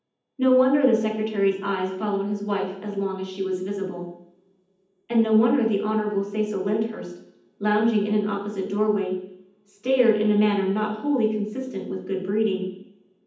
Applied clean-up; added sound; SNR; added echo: none; none; none; reverberation time 0.8 s.